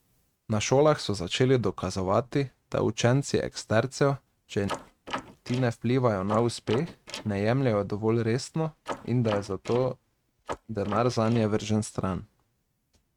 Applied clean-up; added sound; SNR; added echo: neural mask model RNNoise.